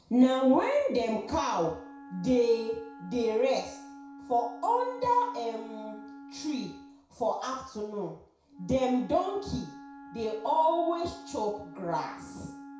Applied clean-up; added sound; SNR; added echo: none; Wind instrument, woodwind instrument; 18 dB; reverberation time 0.6 s.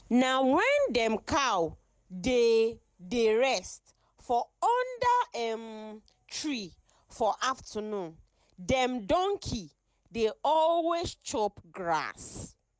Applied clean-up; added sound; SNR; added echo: none; none; none; none.